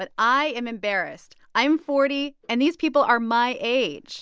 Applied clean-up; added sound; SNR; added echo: none; none; none; none.